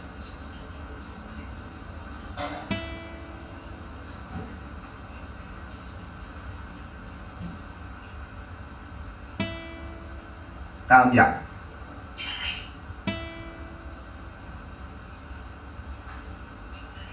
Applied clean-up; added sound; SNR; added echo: none; Acoustic guitar; 11 dB; reverberation time 0.3 s.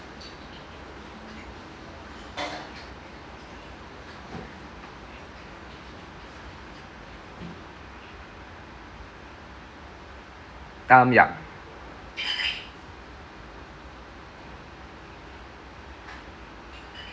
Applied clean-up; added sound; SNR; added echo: none; none; none; none.